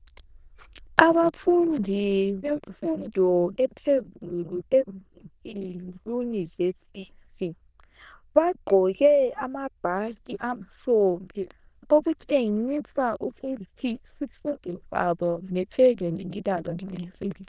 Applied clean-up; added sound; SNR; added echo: neural diffusion model UNIVERSE++.